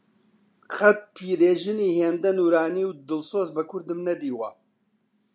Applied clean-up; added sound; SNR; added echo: none; none; none; none.